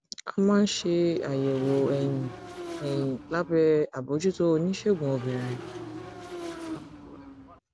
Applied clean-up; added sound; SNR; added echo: none; Motorcycle / Engine; 13 dB; none.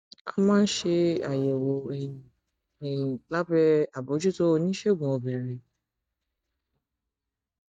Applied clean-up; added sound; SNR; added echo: neural mask model DeepFilterNet 3.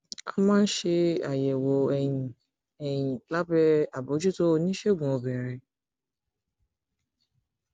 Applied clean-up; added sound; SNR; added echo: none; none; none; none.